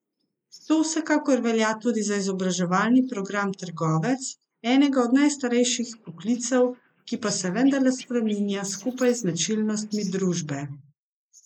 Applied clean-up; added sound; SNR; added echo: neural mask model Resemble Enhance denoiser.